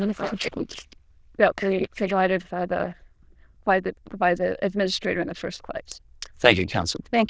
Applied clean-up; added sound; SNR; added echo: neural diffusion model UNIVERSE++.